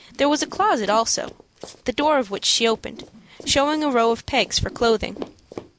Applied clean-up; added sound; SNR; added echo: none; Run + Whoosh, swoosh, swish; 19 dB; none.